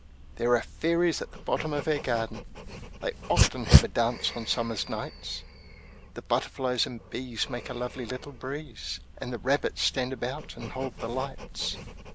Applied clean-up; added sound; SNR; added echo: none; Dog; 1 dB; none.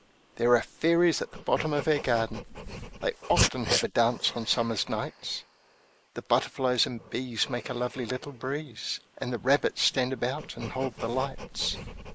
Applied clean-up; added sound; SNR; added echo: neural mask model Resemble Enhance denoiser.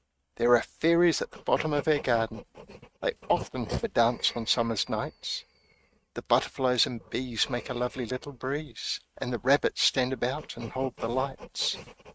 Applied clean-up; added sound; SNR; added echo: neural mask model RNNoise.